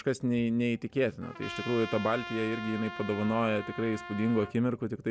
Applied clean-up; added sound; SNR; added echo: none; Trumpet; 12 dB; none.